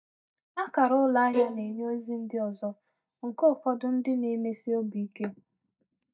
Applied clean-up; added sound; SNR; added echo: neural mask model DeepFilterNet 3.